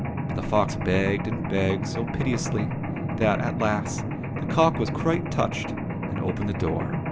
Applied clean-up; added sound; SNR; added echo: none; Mechanisms; 1 dB; none.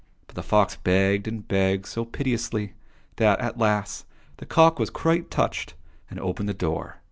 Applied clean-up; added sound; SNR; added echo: none; none; none; none.